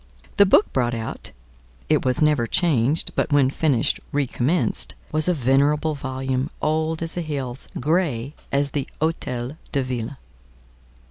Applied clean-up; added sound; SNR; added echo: none; none; none; none.